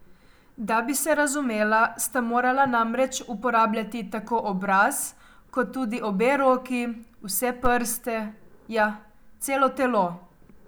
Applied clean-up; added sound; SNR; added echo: none; none; none; none.